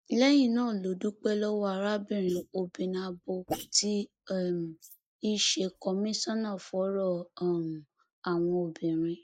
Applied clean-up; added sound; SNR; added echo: neural mask model Resemble Enhance denoiser.